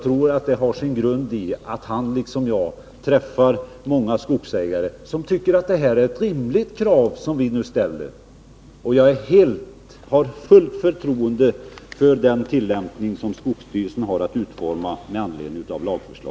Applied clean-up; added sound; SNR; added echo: none; none; none; none.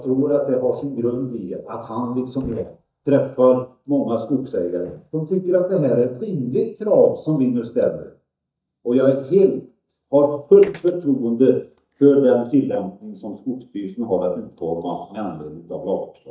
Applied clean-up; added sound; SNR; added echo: neural mask model DeepFilterNet 3.